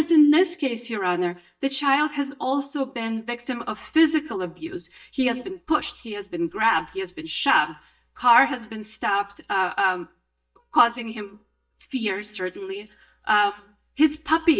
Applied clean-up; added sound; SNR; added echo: neural mask model DeepFilterNet 3.